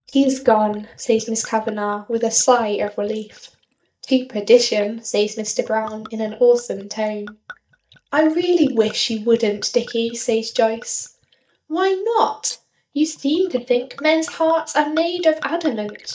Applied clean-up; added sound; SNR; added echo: neural mask model DeepFilterNet 3.